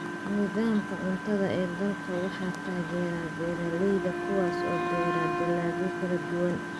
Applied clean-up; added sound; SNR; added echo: none; Engine + Wind instrument, woodwind instrument; 3 dB; none.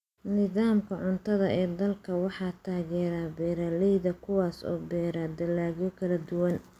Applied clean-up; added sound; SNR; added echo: none; none; none; none.